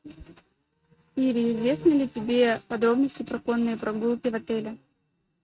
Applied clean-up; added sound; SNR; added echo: neural mask model RNNoise.